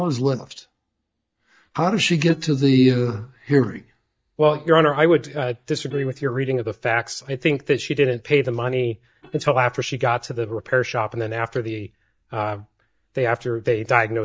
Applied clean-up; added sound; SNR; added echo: neural mask model DeepFilterNet 3.